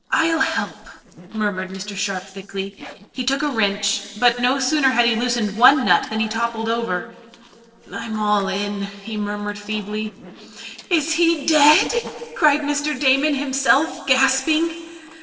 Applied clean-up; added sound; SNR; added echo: neural separator model SepFormer DNS4.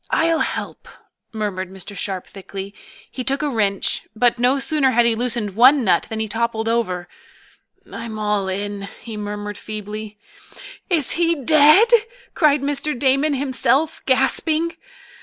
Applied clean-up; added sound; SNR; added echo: none; none; none; none.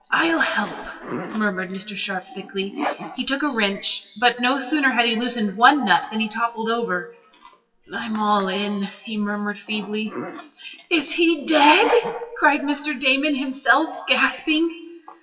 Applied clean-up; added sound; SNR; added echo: classical method WPE with log-MMSE.